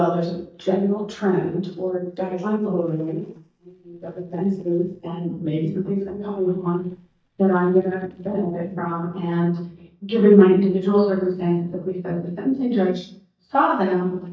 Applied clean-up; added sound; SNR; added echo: neural mask model DeepFilterNet 3.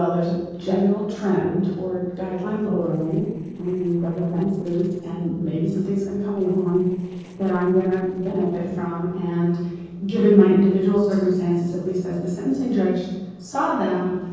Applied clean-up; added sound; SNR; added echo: neural separator model SepFormer DNS4.